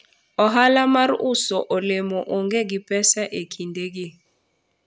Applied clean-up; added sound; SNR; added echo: none; none; none; none.